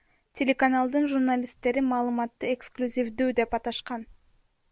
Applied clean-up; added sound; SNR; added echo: none; none; none; none.